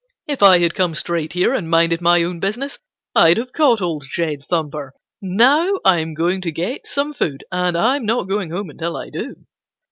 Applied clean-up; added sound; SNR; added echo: none; none; none; none.